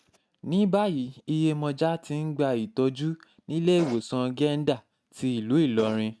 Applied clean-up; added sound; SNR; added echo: neural mask model RNNoise.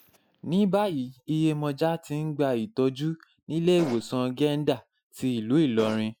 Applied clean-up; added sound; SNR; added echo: classical method Wiener filter.